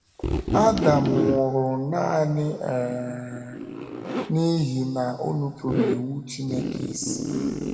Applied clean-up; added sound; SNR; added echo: none; Zipper (clothing); 4 dB; reverberation time 2.0 s.